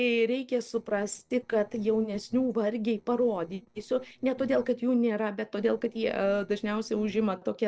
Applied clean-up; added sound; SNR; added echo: neural separator model SepFormer DNS4.